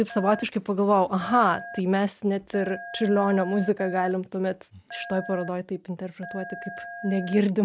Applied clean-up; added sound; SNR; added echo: none; Telephone; 15 dB; none.